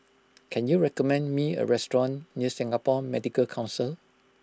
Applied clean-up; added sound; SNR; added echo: none; none; none; none.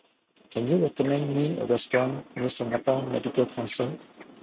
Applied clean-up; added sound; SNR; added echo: neural mask model RNNoise.